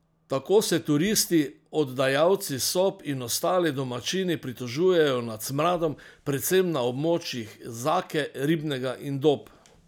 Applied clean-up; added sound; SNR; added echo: none; none; none; none.